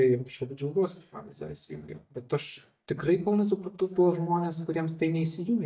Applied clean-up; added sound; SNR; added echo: neural mask model DeepFilterNet 3.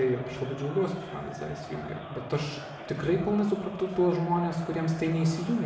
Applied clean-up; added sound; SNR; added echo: none; Crowd; 13 dB; reverberation time 0.9 s.